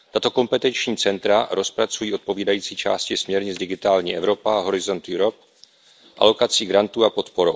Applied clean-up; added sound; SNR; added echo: none; none; none; none.